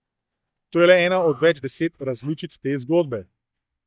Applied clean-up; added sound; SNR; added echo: neural mask model DeepFilterNet 3.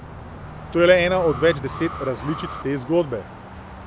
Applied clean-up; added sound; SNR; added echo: none; Alarm + Car passing by; 12 dB; none.